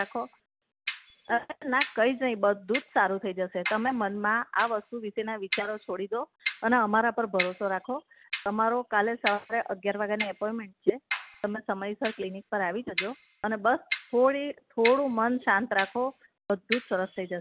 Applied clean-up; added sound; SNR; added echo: none; Clock; 11 dB; none.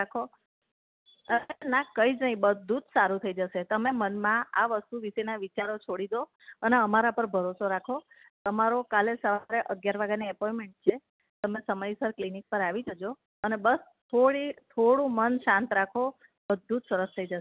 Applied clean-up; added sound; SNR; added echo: none; none; none; none.